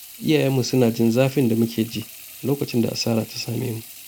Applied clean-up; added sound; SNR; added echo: none; Sink (filling or washing) / Water tap, faucet; 19 dB; none.